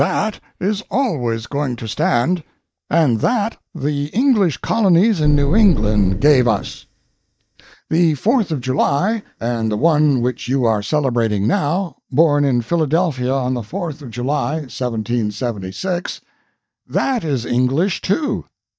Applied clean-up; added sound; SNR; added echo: neural mask model DeepFilterNet 3.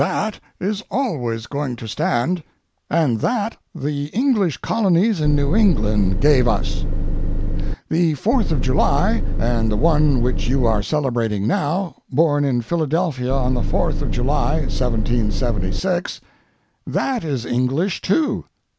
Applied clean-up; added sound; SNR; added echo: none; Engine; -3 dB; none.